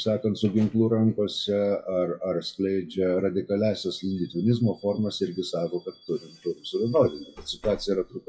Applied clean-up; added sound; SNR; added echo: classical method WPE with log-MMSE.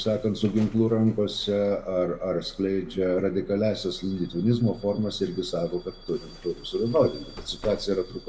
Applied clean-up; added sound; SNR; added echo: none; Bus / Alarm; 19 dB; reverberation time 0.5 s.